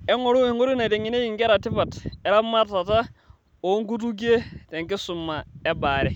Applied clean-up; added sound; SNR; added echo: none; none; none; none.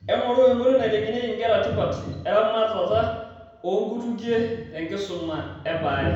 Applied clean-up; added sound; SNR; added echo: none; none; none; reverberation time 0.9 s.